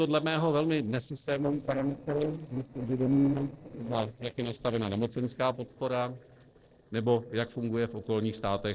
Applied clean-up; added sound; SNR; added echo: neural separator model SepFormer DNS4.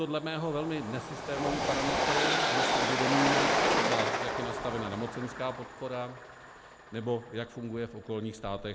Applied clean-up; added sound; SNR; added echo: none; Train; -3 dB; none.